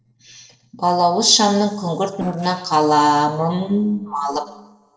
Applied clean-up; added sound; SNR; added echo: neural separator model SepFormer DNS4.